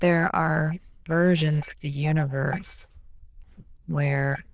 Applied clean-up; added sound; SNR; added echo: neural diffusion model UNIVERSE++.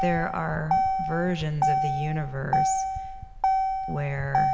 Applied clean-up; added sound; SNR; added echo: none; Motor vehicle (road); -3 dB; none.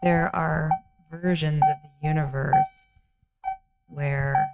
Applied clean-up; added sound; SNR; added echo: neural mask model RNNoise.